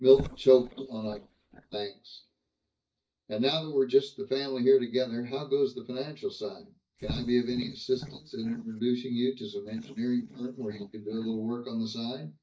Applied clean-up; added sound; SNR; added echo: neural mask model DeepFilterNet 3.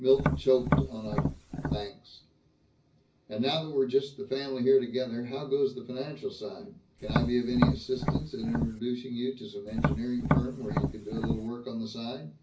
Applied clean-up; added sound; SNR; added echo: none; Tap; -1 dB; reverberation time 0.4 s.